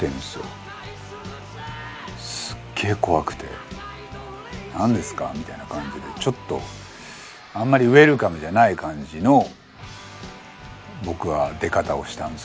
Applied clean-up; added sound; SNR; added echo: none; none; none; none.